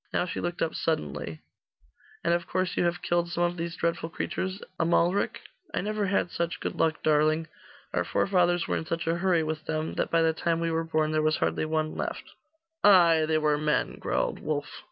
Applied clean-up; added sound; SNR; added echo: none; none; none; none.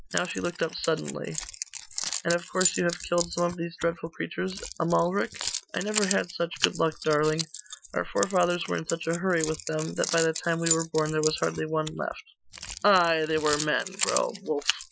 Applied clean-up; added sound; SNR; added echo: classical method Wiener filter.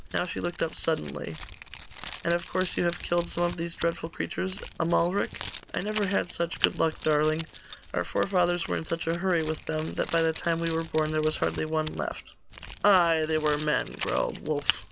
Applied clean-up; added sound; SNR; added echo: none; Keys jangling; 6 dB; none.